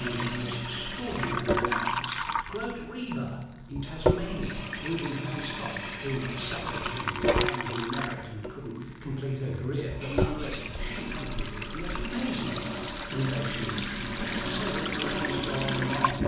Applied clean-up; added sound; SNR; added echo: none; Sink (filling or washing) / Water tap, faucet; -3 dB; reverberation time 1.0 s.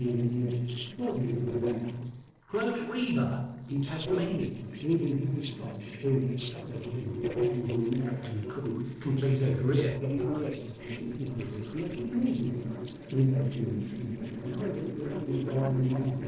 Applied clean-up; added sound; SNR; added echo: neural separator model SepFormer DNS4.